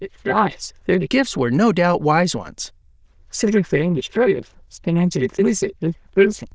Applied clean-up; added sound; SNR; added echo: neural diffusion model UNIVERSE++.